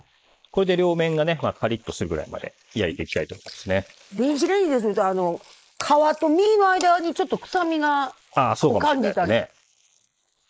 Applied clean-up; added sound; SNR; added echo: neural mask model Resemble Enhance denoiser.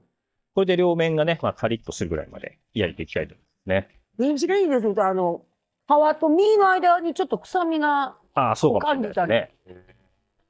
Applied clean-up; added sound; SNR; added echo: neural mask model DeepFilterNet 3.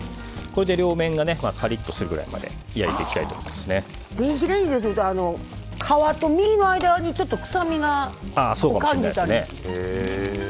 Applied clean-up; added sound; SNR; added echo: none; none; none; none.